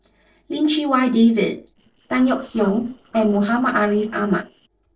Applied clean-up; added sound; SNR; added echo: neural separator model SepFormer DNS4.